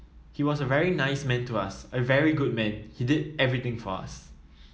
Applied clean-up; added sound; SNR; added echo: none; none; none; none.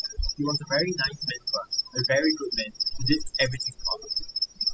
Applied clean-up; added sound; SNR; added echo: classical method spectral subtraction.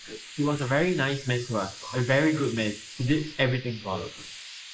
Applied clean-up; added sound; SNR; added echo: neural mask model Resemble Enhance denoiser.